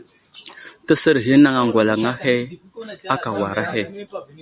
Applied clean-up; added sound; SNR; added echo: none; none; none; none.